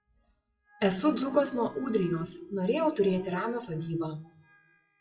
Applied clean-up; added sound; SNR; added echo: classical method WPE with log-MMSE.